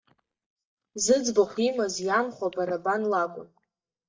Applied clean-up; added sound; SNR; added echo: neural mask model DeepFilterNet 3.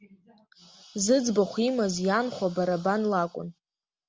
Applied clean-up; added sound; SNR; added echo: none; none; none; none.